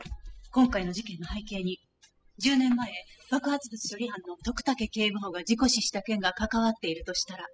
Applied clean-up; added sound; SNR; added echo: classical method spectral subtraction.